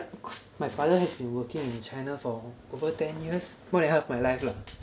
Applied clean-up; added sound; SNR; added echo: none; none; none; none.